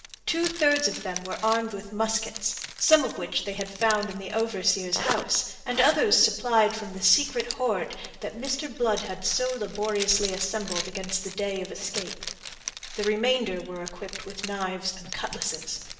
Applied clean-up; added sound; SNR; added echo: none; Zipper (clothing); 11 dB; reverberation time 0.8 s.